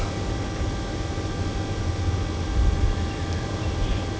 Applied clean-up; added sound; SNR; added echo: none; Wind instrument, woodwind instrument; 17 dB; none.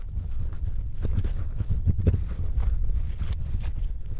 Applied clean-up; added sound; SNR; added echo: neural diffusion model UNIVERSE++.